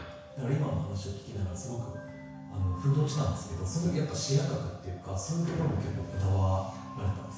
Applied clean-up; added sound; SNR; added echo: none; none; none; reverberation time 1.1 s.